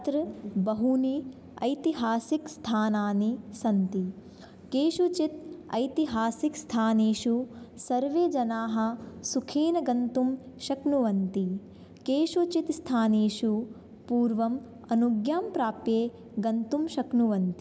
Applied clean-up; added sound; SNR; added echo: none; none; none; none.